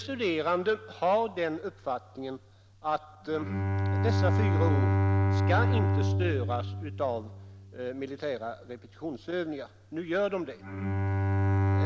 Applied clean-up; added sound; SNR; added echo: none; Bowed string instrument; -3 dB; none.